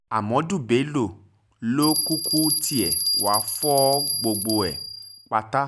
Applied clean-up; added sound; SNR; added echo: none; Bell; -3 dB; none.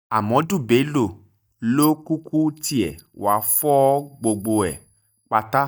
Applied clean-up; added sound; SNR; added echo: neural mask model DeepFilterNet 3.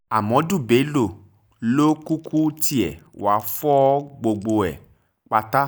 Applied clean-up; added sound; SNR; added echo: neural mask model Resemble Enhance denoiser.